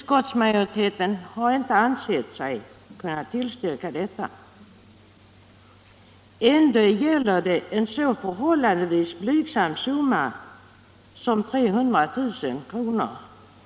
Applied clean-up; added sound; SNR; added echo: none; none; none; none.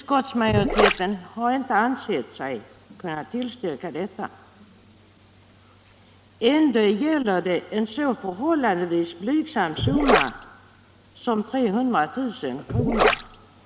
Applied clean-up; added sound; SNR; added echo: none; Gurgling; -1 dB; none.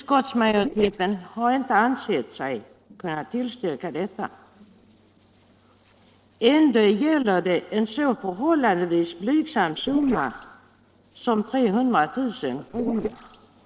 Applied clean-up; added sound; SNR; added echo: neural separator model SepFormer DNS4.